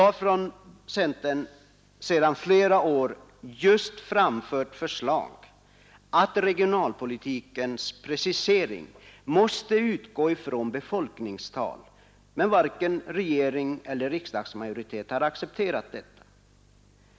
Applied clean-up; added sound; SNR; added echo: none; none; none; none.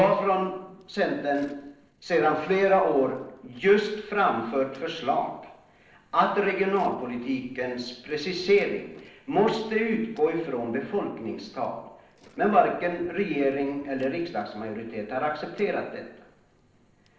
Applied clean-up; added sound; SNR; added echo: neural separator model SepFormer DNS4.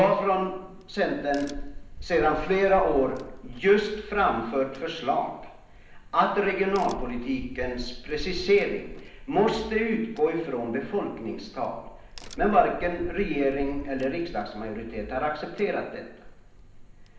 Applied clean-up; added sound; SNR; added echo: none; Crack; 13 dB; reverberation time 0.8 s.